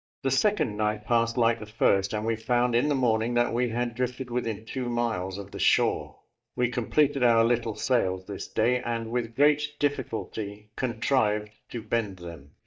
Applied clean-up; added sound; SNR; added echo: neural mask model DeepFilterNet 3.